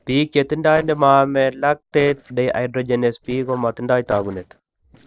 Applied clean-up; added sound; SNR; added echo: neural separator model SepFormer DNS4.